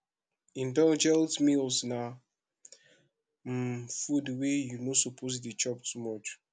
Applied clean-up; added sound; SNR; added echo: none; none; none; none.